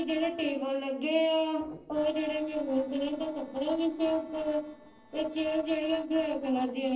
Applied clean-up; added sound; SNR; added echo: neural separator model SepFormer DNS4.